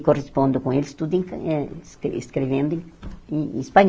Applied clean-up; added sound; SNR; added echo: none; none; none; none.